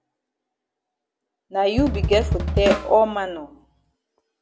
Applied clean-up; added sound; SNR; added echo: none; Drum kit; 2 dB; none.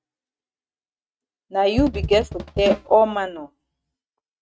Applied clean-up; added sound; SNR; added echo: neural mask model RNNoise.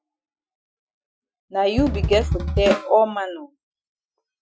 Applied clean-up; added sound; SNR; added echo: classical method Wiener filter.